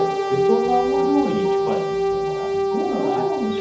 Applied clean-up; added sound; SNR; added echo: none; Brass instrument; -3 dB; reverberation time 0.6 s.